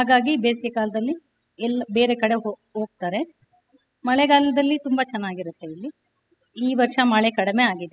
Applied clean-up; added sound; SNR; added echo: classical method spectral subtraction.